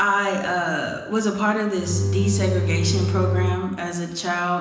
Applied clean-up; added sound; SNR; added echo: none; Bowed string instrument; -1 dB; reverberation time 1.0 s.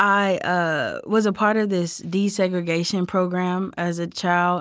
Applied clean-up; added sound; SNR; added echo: none; none; none; none.